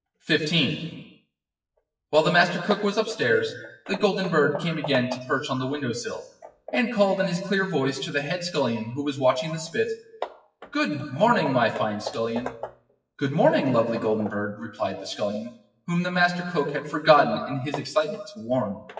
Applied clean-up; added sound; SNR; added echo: classical method WPE with log-MMSE.